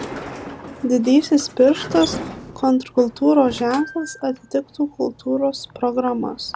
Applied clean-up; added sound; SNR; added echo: none; Sliding door; 15 dB; none.